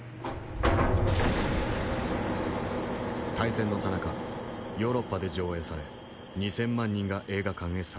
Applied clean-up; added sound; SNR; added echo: none; none; none; none.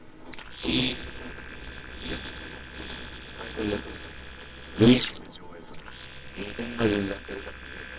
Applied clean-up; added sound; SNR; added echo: neural separator model SepFormer WHAMR!.